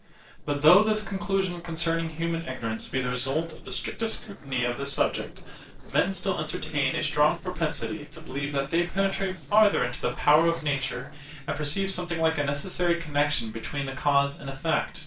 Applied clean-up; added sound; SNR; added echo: neural separator model SepFormer DNS4.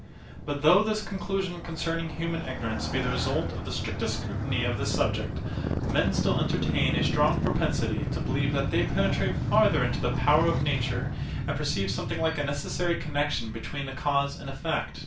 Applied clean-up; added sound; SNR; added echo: none; Motorcycle; 1 dB; reverberation time 0.3 s.